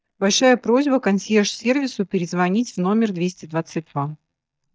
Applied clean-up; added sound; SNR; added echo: neural mask model DeepFilterNet 3.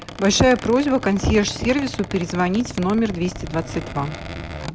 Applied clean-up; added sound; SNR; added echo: none; Squeak; 12 dB; none.